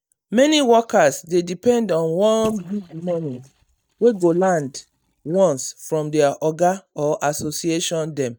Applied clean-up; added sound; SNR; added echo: neural mask model DeepFilterNet 3.